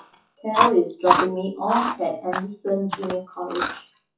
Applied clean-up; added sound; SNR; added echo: classical method WPE with log-MMSE.